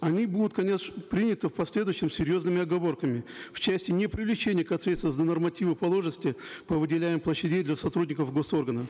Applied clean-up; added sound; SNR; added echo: none; Whoosh, swoosh, swish; 18 dB; none.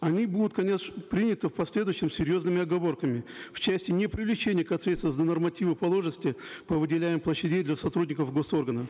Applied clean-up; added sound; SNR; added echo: neural mask model Resemble Enhance denoiser.